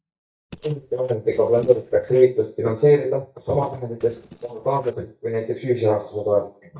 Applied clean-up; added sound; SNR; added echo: neural mask model DeepFilterNet 3.